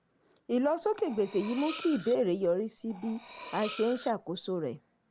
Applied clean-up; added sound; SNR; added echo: none; Cutlery, silverware; 15 dB; none.